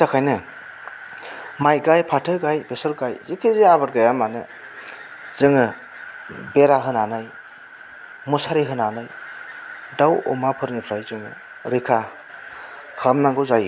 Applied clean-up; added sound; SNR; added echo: none; none; none; none.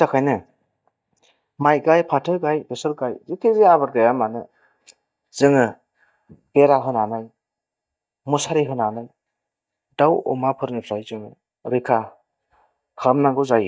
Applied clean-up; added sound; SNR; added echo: neural mask model DeepFilterNet 3.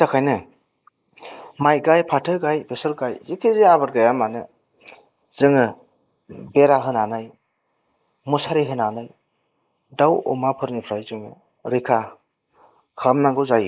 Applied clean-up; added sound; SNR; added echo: neural mask model Resemble Enhance denoiser.